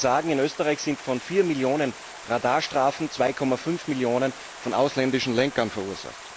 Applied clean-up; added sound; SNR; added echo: none; Stream; 16 dB; none.